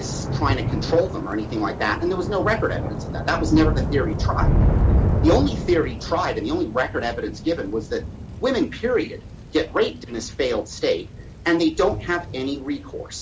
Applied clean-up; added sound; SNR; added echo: none; Thunder / Rain; 1 dB; none.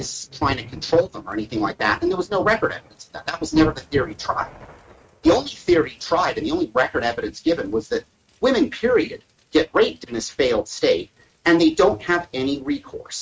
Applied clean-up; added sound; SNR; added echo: neural mask model RNNoise.